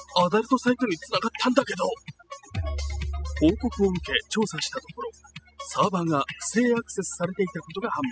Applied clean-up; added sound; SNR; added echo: classical method spectral subtraction.